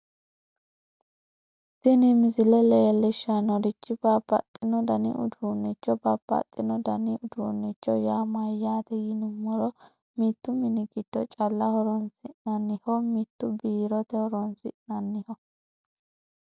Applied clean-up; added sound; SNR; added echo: none; none; none; none.